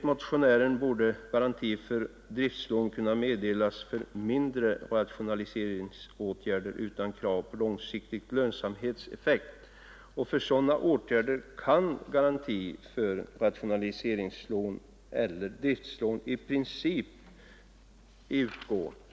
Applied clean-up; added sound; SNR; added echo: none; none; none; none.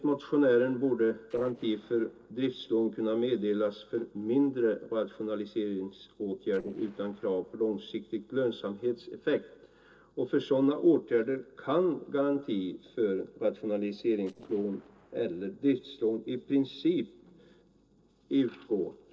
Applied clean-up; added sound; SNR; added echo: neural separator model SepFormer DNS4.